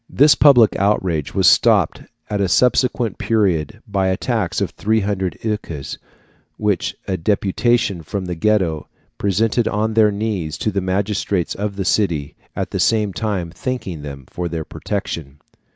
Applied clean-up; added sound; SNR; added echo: none; none; none; none.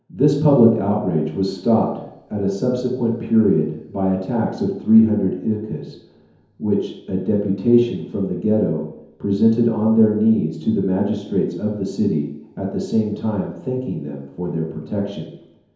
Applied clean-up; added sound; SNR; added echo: none; none; none; reverberation time 0.9 s.